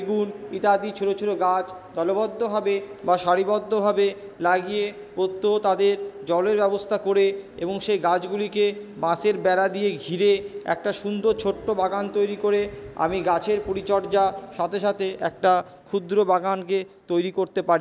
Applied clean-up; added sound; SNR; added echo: none; none; none; none.